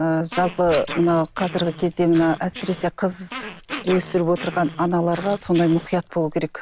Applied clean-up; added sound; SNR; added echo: none; Growling + Chink, clink; 13 dB; none.